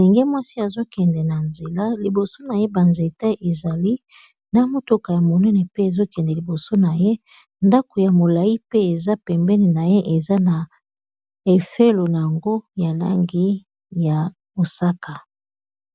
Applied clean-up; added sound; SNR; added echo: none; none; none; none.